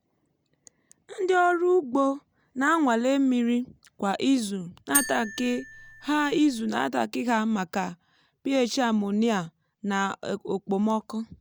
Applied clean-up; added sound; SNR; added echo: none; Marimba, xylophone; 7 dB; none.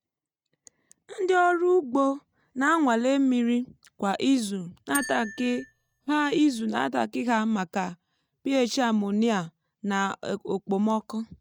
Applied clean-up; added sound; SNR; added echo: neural mask model RNNoise.